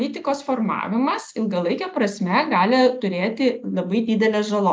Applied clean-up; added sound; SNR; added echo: none; none; none; none.